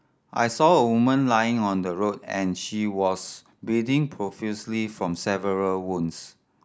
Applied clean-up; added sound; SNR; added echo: none; none; none; none.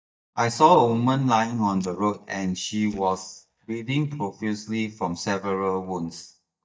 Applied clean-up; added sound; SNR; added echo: neural mask model DeepFilterNet 3.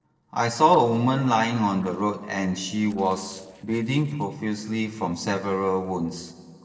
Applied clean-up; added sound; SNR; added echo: neural separator model SepFormer DNS4.